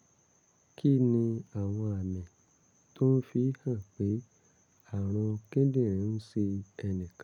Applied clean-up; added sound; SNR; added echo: none; none; none; none.